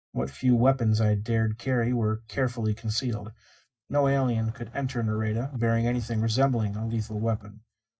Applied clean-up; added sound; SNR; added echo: neural mask model DeepFilterNet 3.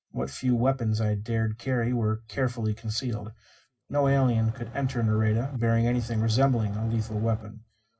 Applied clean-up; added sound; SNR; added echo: none; Engine / Truck / Car; 14 dB; reverberation time 0.4 s.